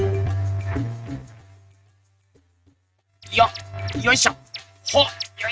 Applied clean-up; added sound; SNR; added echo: neural mask model RNNoise.